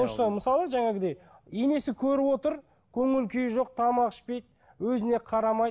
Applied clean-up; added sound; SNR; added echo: none; none; none; none.